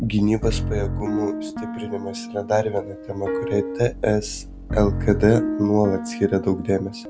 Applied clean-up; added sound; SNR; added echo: none; Piano; 5 dB; none.